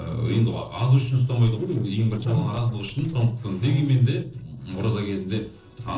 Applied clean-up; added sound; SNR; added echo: neural separator model SepFormer DNS4.